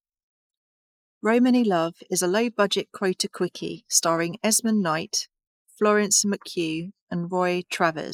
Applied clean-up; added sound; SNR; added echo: neural mask model Resemble Enhance denoiser.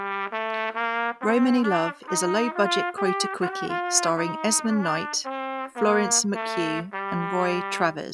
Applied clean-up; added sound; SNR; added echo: none; Trumpet; 4 dB; none.